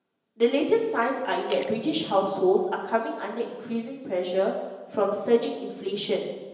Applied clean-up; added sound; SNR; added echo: none; Splash, splatter; 18 dB; reverberation time 1.0 s.